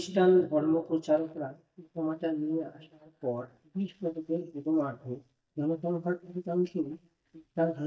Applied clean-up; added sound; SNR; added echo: neural mask model DeepFilterNet 3.